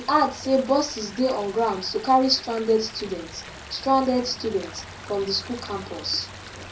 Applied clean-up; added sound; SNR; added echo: none; Stream; 16 dB; reverberation time 0.4 s.